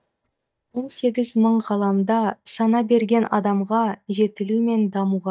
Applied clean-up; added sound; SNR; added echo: neural mask model DeepFilterNet 3.